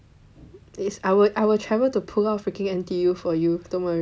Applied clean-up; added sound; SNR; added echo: none; none; none; none.